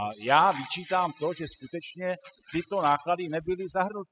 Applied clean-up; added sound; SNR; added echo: classical method spectral subtraction.